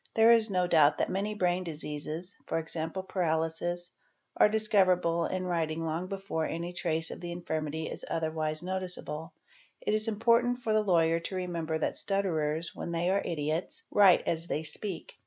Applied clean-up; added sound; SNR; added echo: none; none; none; none.